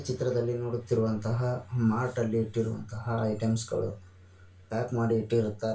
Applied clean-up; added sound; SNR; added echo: none; none; none; reverberation time 0.3 s.